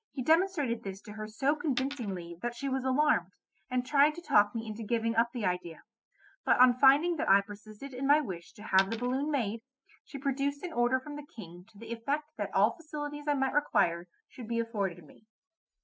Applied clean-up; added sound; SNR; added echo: classical method spectral subtraction.